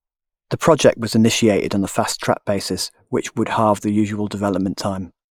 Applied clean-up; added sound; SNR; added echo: neural mask model Resemble Enhance denoiser.